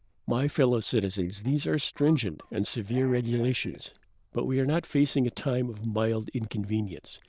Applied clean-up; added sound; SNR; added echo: neural diffusion model UNIVERSE++.